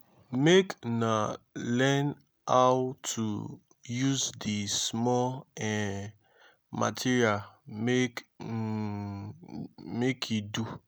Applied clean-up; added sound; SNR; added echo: none; none; none; none.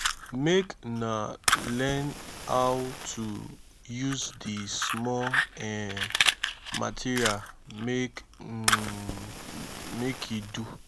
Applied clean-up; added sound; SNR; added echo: none; Fire; 1 dB; none.